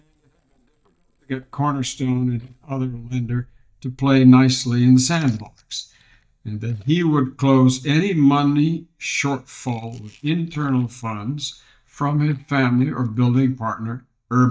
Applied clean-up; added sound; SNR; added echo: neural mask model DeepFilterNet 3.